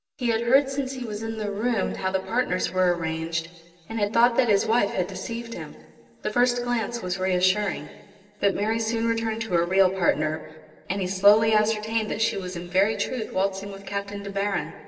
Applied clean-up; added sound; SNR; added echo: none; none; none; reverberation time 2.2 s.